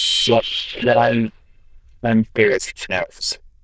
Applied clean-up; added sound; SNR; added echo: neural diffusion model UNIVERSE++.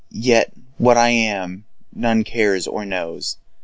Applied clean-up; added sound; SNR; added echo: none; none; none; none.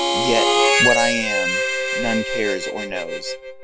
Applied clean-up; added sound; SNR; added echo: none; Harmonica; -4 dB; none.